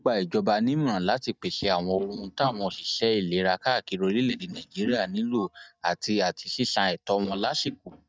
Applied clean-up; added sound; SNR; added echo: neural mask model DeepFilterNet 3.